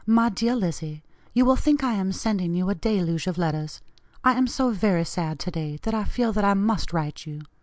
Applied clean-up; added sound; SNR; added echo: none; none; none; none.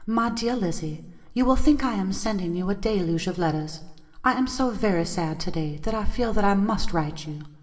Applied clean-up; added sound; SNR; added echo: none; none; none; reverberation time 0.9 s.